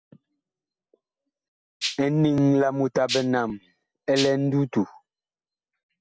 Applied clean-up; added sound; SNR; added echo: none; Rattle (instrument); 5 dB; none.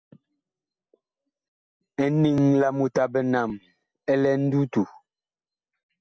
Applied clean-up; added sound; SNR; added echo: none; none; none; none.